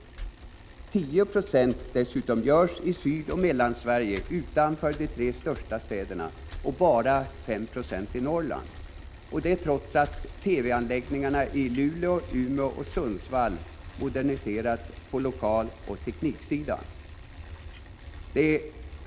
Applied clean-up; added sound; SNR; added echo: none; Bicycle; 13 dB; none.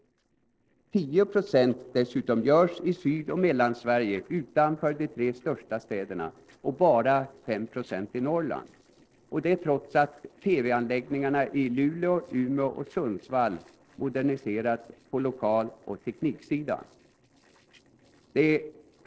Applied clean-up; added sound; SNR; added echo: neural separator model SepFormer DNS4.